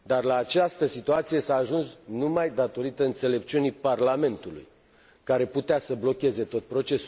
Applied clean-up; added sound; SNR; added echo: none; none; none; none.